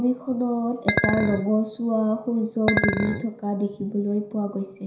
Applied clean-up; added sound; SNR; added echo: none; Chink, clink; 2 dB; reverberation time 0.5 s.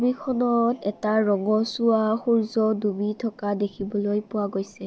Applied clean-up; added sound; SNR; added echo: none; none; none; none.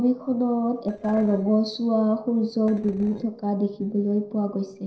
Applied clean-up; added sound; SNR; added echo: neural separator model SepFormer DNS4.